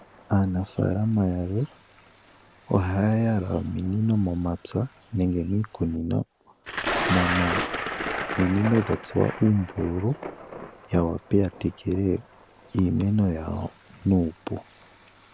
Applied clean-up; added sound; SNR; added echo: none; Thunder; 10 dB; none.